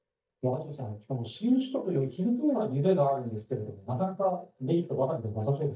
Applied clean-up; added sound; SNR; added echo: neural mask model DeepFilterNet 3.